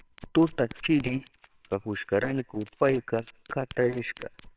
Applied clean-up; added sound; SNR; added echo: neural separator model SepFormer WHAMR!.